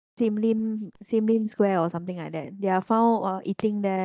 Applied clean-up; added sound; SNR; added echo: neural mask model DeepFilterNet 3.